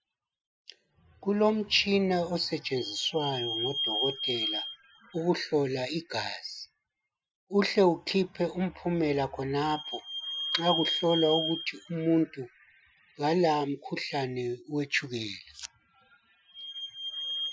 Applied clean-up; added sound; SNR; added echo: classical method Wiener filter.